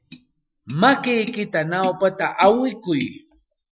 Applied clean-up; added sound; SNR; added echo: classical method Wiener filter.